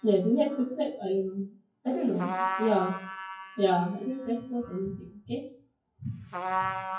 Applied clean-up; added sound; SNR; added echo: classical method WPE with log-MMSE.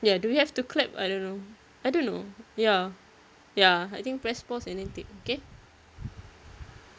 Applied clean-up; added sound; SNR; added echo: none; none; none; none.